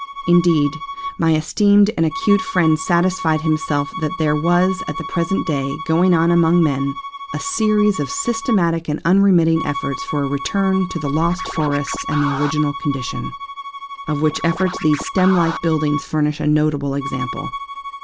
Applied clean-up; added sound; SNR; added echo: none; Scratching (performance technique) + Bowed string instrument; 10 dB; none.